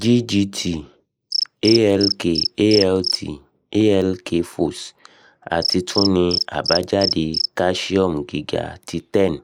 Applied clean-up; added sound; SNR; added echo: neural mask model Resemble Enhance denoiser.